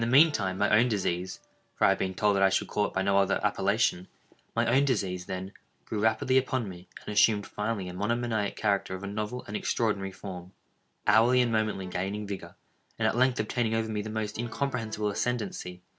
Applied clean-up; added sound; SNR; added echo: none; Accordion; 19 dB; none.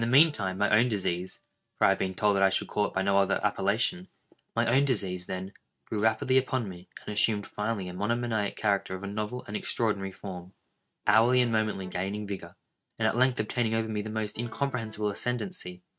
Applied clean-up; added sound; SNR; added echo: neural mask model RNNoise.